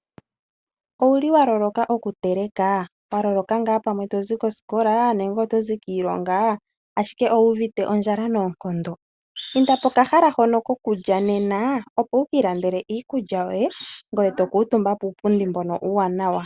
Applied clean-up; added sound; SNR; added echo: none; none; none; none.